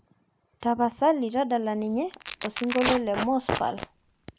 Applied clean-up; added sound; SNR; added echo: none; Tearing; 6 dB; none.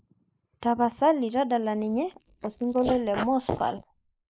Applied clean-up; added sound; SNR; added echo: neural mask model Resemble Enhance denoiser.